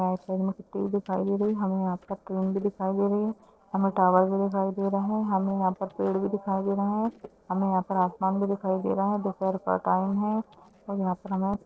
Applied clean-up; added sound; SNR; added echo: neural separator model SepFormer DNS4.